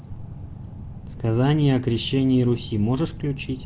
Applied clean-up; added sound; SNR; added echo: none; none; none; none.